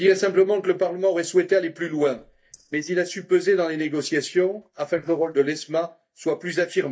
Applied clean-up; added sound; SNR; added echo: neural mask model DeepFilterNet 3.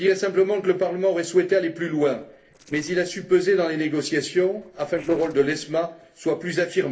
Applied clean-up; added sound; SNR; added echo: neural separator model SepFormer DNS4.